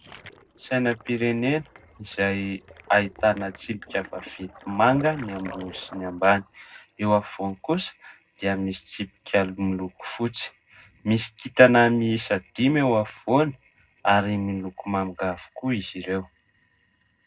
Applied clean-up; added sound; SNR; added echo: neural separator model SepFormer DNS4.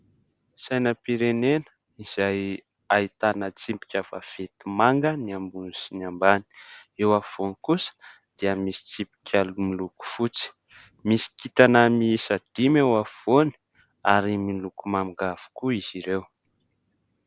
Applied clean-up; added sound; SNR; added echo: none; none; none; none.